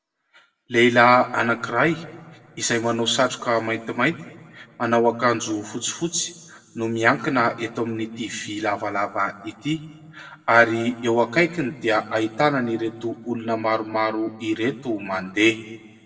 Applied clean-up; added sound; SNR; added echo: none; none; none; reverberation time 1.2 s.